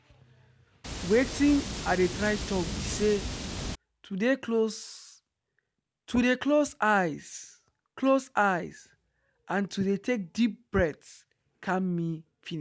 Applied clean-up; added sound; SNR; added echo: none; Water; 6 dB; none.